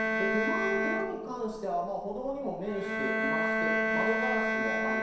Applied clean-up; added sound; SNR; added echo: none; Bowed string instrument; -4 dB; reverberation time 0.7 s.